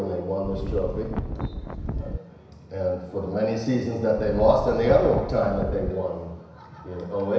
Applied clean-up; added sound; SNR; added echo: none; Wind; 5 dB; reverberation time 1.0 s.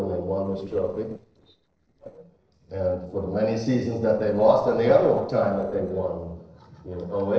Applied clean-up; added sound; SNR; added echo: neural separator model SepFormer DNS4.